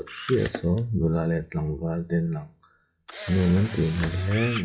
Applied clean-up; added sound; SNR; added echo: classical method WPE with log-MMSE.